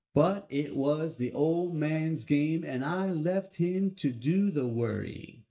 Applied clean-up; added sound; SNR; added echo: neural mask model DeepFilterNet 3.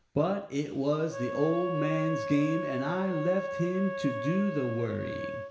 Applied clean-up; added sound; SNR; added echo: none; Wind instrument, woodwind instrument; 6 dB; reverberation time 0.9 s.